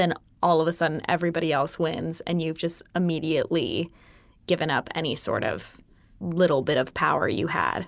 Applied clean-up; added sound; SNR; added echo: none; none; none; none.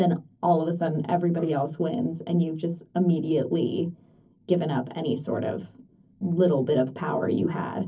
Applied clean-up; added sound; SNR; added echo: neural separator model SepFormer DNS4.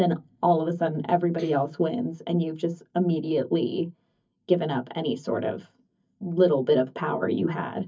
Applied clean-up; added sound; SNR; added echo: neural mask model DeepFilterNet 3.